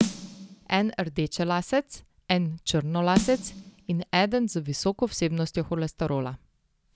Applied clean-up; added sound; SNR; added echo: none; Snare drum; 7 dB; none.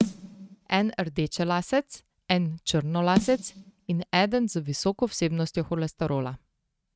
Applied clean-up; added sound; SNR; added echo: neural mask model RNNoise.